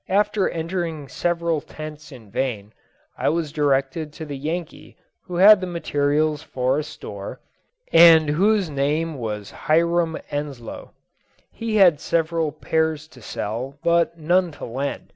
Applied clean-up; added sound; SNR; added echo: none; none; none; none.